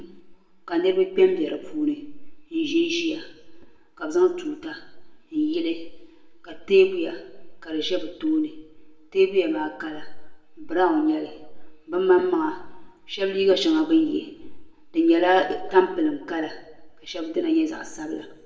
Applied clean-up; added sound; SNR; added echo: none; none; none; reverberation time 0.7 s.